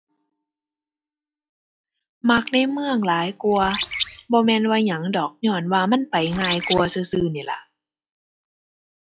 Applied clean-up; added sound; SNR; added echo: classical method log-MMSE.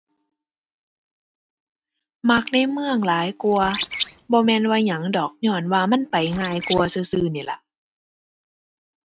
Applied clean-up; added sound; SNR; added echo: neural mask model RNNoise.